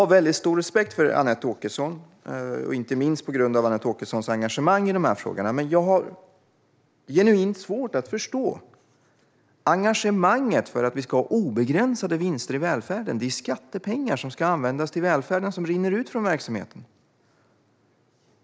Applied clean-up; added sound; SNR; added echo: none; none; none; none.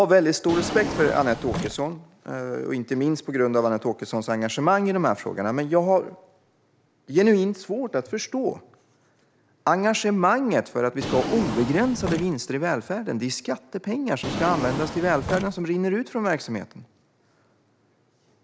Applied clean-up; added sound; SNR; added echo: none; Drawer open or close; 7 dB; none.